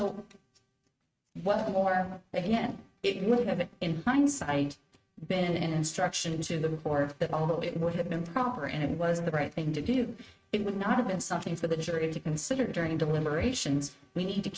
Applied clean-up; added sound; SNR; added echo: neural mask model RNNoise.